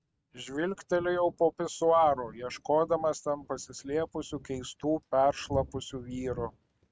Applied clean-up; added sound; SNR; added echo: neural mask model RNNoise.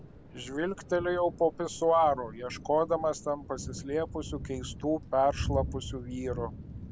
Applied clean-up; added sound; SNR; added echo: none; Thunder / Rain; 10 dB; none.